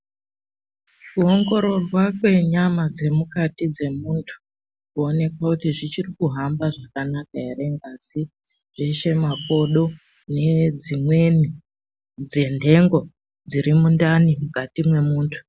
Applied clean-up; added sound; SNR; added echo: none; Bird; 18 dB; none.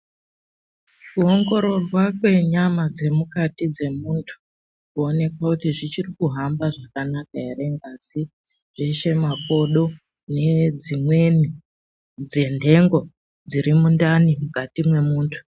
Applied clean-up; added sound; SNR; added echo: neural mask model RNNoise.